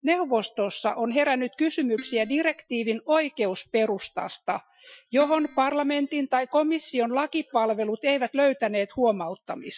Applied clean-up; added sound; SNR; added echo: classical method Wiener filter.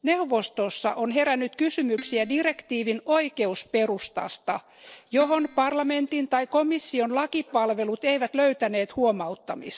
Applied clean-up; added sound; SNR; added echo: neural separator model SepFormer DNS4.